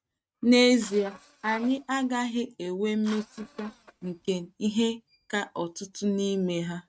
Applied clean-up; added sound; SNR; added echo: neural mask model RNNoise.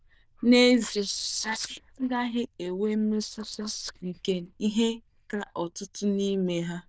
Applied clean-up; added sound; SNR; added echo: neural diffusion model UNIVERSE++.